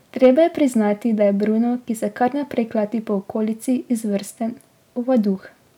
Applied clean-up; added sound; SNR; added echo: none; none; none; none.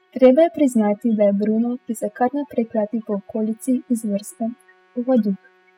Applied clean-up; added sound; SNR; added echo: classical method spectral subtraction.